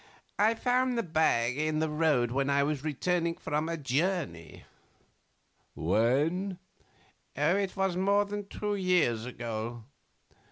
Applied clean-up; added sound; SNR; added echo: none; none; none; none.